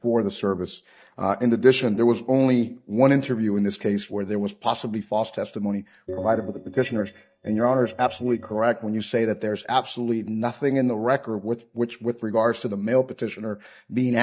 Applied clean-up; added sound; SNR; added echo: neural mask model DeepFilterNet 3.